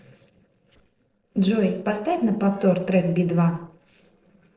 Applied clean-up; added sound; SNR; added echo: neural separator model SepFormer DNS4.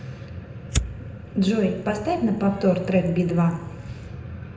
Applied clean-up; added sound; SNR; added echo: none; Fire; 11 dB; reverberation time 0.7 s.